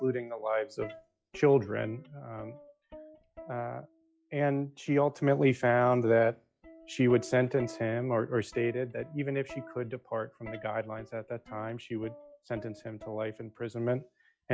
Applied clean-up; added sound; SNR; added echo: classical method log-MMSE.